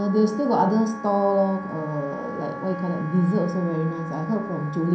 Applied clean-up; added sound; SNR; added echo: none; Wind instrument, woodwind instrument; 13 dB; reverberation time 0.6 s.